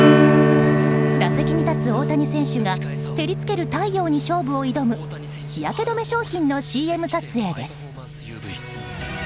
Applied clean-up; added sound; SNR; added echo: none; Strum; -3 dB; none.